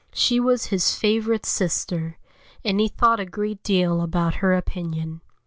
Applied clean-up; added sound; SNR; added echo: none; none; none; none.